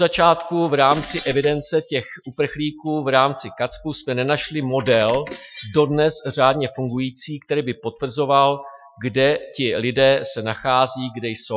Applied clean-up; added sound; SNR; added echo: classical method Wiener filter.